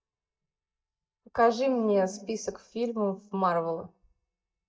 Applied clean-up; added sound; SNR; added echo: neural mask model DeepFilterNet 3.